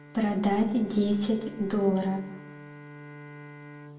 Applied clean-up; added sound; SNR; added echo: none; Bowed string instrument; 17 dB; reverberation time 0.6 s.